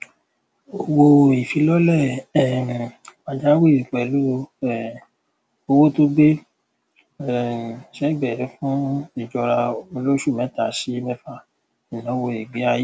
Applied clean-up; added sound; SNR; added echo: none; none; none; none.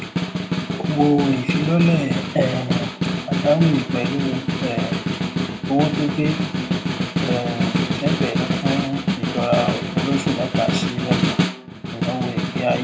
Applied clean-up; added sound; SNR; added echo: none; Snare drum; -1 dB; reverberation time 0.8 s.